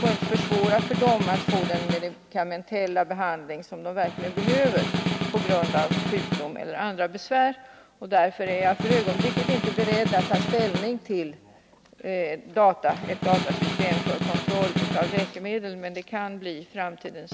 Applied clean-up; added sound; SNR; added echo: none; Snare drum; 3 dB; none.